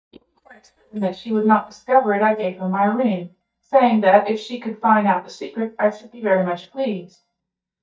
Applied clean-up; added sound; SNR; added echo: neural mask model DeepFilterNet 3.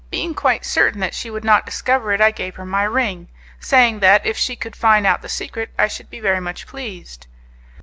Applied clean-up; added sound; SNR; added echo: none; none; none; none.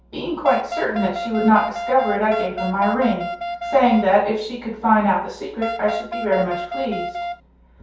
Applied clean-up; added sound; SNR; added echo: none; Wind instrument, woodwind instrument; 7 dB; reverberation time 0.6 s.